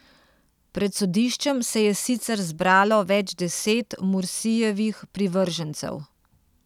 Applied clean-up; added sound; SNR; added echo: none; none; none; none.